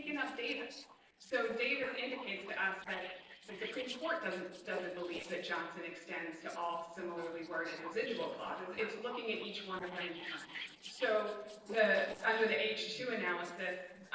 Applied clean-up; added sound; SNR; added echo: neural separator model SepFormer DNS4.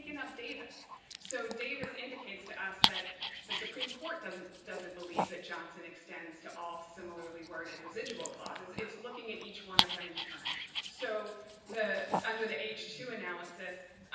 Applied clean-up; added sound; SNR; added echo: none; Dog; -2 dB; reverberation time 0.9 s.